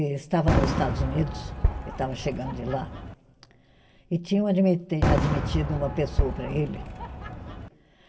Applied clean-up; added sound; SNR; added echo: none; Fireworks; 1 dB; reverberation time 2.3 s.